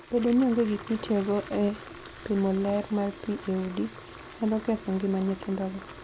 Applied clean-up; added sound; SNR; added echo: none; Fill (with liquid) / Water tap, faucet; 15 dB; none.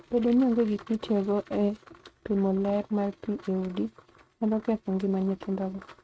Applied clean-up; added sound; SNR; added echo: neural mask model RNNoise.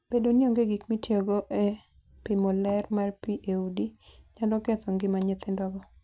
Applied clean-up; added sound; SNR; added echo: none; none; none; none.